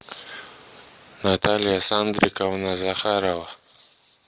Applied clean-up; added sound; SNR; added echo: none; none; none; none.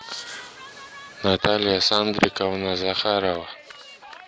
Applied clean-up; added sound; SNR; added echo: none; Cheering; 19 dB; none.